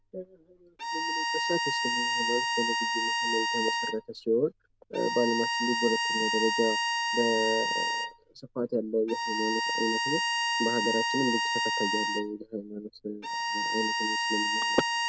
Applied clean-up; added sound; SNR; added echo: none; Bowed string instrument; -2 dB; none.